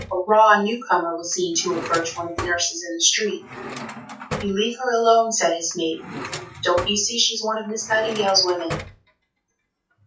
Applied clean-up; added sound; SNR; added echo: classical method WPE with log-MMSE.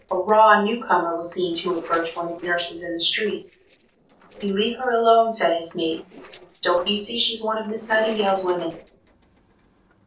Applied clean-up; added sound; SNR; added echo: neural separator model SepFormer DNS4.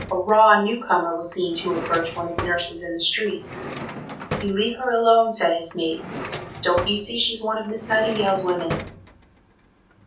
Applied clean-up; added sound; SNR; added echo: none; Drawer open or close; 12 dB; reverberation time 0.3 s.